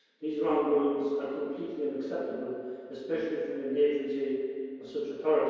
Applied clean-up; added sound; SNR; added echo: none; none; none; reverberation time 2.2 s.